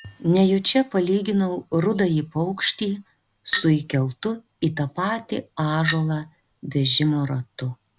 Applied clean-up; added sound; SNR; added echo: none; Chink, clink; 16 dB; none.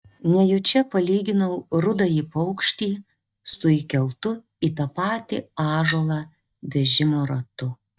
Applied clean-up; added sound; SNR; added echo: neural mask model DeepFilterNet 3.